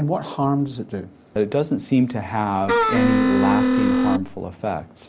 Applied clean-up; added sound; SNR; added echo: none; Wind instrument, woodwind instrument; -5 dB; none.